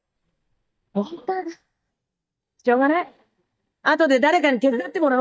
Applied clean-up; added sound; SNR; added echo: neural mask model DeepFilterNet 3.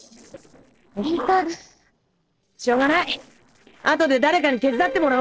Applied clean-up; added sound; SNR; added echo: neural separator model SepFormer DNS4.